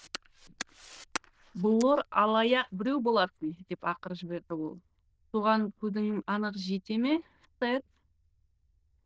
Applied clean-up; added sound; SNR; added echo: neural diffusion model UNIVERSE++.